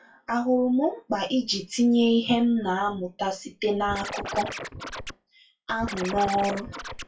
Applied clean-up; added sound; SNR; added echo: classical method WPE with log-MMSE.